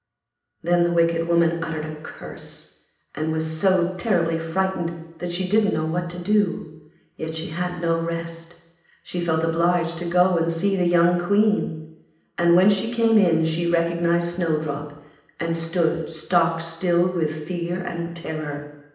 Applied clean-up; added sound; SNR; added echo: none; none; none; reverberation time 0.8 s.